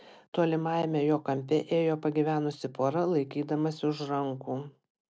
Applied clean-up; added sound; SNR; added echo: none; none; none; none.